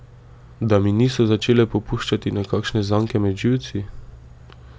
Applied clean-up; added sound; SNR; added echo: none; none; none; none.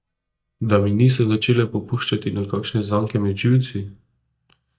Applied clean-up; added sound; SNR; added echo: neural mask model DeepFilterNet 3.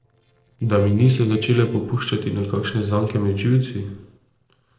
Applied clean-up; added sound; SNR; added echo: neural separator model SepFormer DNS4.